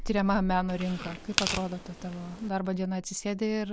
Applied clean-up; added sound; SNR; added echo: none; Tearing; 6 dB; none.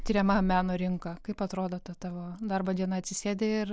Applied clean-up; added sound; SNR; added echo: none; none; none; none.